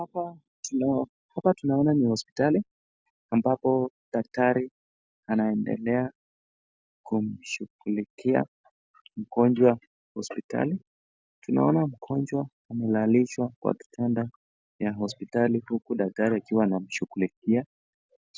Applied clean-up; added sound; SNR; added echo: none; none; none; none.